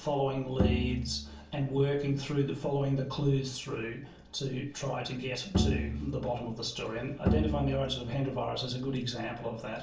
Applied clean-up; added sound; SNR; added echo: none; Bowed string instrument; 1 dB; reverberation time 0.4 s.